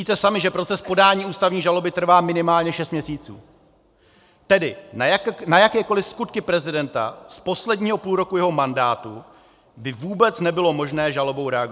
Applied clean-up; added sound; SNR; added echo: none; none; none; none.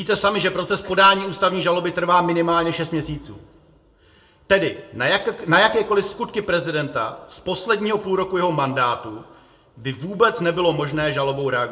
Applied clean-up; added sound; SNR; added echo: none; none; none; reverberation time 0.6 s.